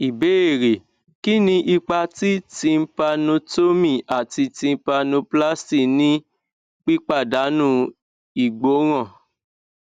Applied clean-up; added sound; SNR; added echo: none; none; none; none.